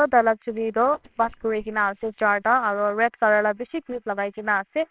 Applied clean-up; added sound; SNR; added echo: neural separator model SepFormer WHAMR!.